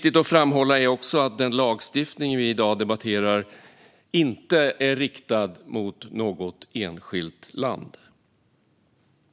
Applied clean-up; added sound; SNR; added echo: none; none; none; none.